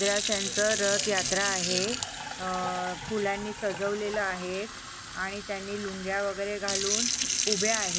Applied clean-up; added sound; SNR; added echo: none; Fill (with liquid) / Sink (filling or washing); 1 dB; none.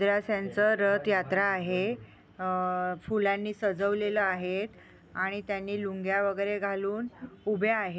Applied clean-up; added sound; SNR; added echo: none; none; none; none.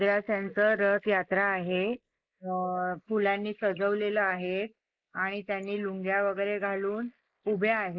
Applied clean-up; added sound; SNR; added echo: neural mask model Resemble Enhance denoiser.